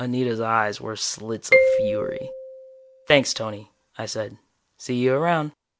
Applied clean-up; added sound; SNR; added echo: none; Marimba, xylophone; 0 dB; none.